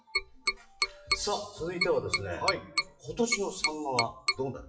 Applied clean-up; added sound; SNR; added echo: classical method WPE with log-MMSE.